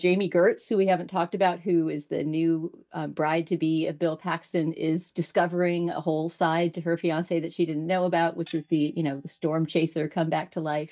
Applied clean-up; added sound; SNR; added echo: neural mask model DeepFilterNet 3.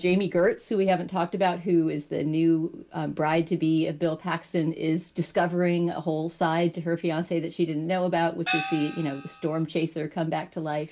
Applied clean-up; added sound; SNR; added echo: none; Gong; 6 dB; none.